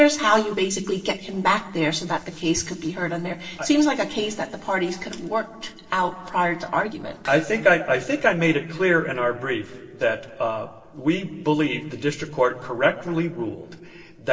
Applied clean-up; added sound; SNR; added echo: neural separator model SepFormer DNS4.